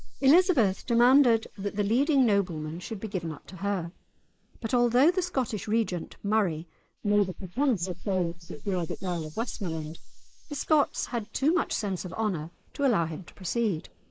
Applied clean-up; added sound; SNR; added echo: neural mask model Resemble Enhance denoiser.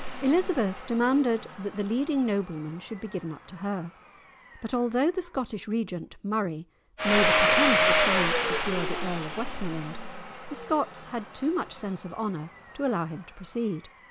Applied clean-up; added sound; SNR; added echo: none; Domestic sounds, home sounds; 1 dB; none.